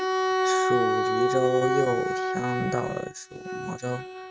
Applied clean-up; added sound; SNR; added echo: neural mask model RNNoise.